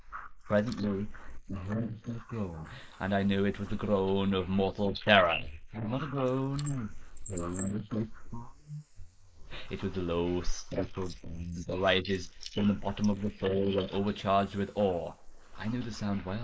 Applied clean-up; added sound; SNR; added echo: neural mask model Resemble Enhance denoiser.